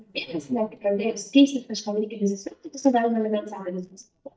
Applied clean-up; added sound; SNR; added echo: neural mask model DeepFilterNet 3.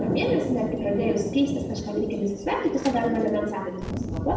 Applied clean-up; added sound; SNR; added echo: none; Thunder; 5 dB; reverberation time 0.7 s.